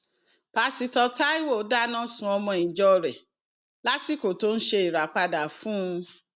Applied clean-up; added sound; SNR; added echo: none; none; none; none.